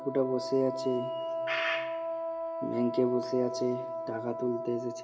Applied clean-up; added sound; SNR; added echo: none; Wind instrument, woodwind instrument; 4 dB; reverberation time 2.8 s.